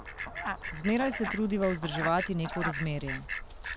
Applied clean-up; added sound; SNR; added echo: none; Fowl; 5 dB; none.